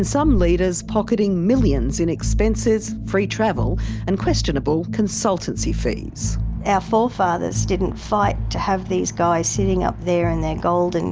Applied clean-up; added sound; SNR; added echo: none; none; none; none.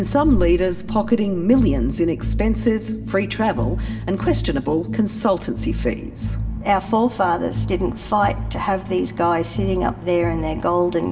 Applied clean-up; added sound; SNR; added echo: none; none; none; reverberation time 2.4 s.